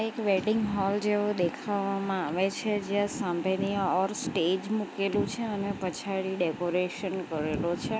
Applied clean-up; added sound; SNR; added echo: none; none; none; none.